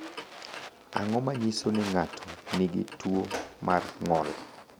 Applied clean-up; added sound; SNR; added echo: none; Clock; 17 dB; none.